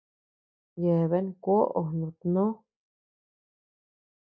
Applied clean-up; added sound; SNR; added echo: none; none; none; none.